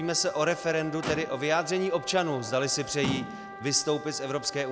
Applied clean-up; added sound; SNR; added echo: none; Wind instrument, woodwind instrument + Motor vehicle (road); 11 dB; none.